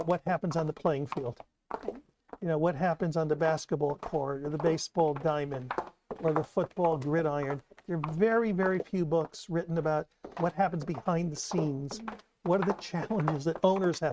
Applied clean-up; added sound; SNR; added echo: neural mask model RNNoise.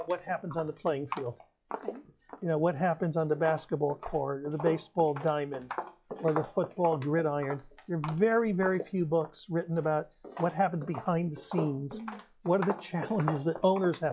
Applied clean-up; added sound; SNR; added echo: classical method log-MMSE.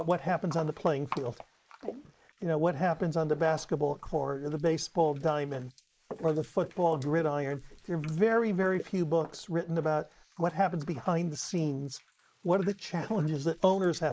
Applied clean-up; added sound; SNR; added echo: neural mask model Resemble Enhance denoiser.